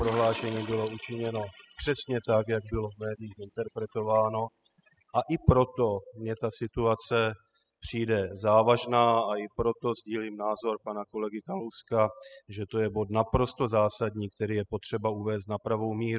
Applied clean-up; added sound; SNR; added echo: classical method spectral subtraction.